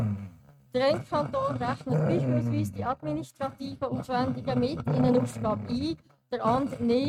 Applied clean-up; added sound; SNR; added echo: neural mask model RNNoise.